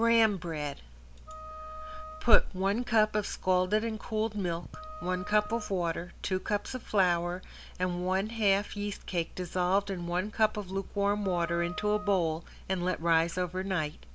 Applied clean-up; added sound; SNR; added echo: none; Wind instrument, woodwind instrument; 17 dB; none.